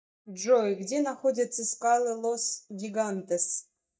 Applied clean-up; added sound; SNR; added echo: neural mask model DeepFilterNet 3.